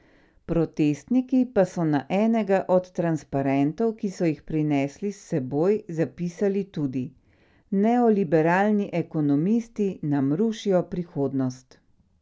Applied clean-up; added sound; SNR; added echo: none; none; none; none.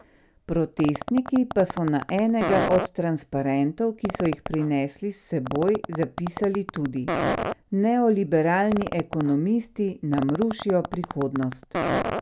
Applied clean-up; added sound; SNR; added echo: none; Fart; 8 dB; none.